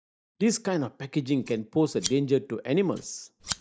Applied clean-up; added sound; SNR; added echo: neural mask model DeepFilterNet 3.